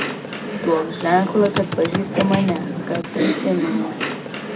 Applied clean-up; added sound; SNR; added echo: none; Computer keyboard; 3 dB; reverberation time 0.2 s.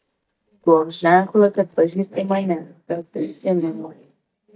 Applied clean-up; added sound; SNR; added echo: neural mask model DeepFilterNet 3.